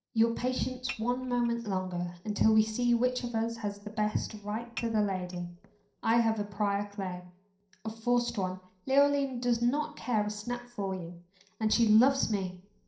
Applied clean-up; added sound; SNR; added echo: neural separator model SepFormer DNS4.